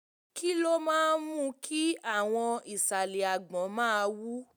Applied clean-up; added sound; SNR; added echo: none; none; none; none.